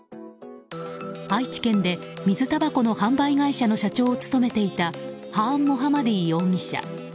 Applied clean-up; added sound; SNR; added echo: none; none; none; none.